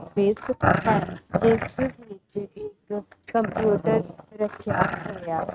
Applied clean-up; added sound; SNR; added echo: neural mask model RNNoise.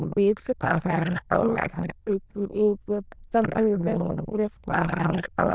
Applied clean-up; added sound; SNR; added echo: neural diffusion model UNIVERSE++.